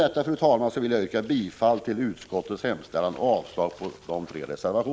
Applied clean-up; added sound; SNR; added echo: none; none; none; none.